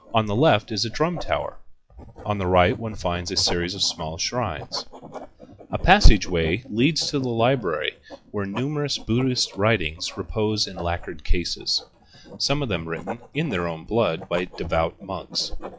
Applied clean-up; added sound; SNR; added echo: classical method log-MMSE.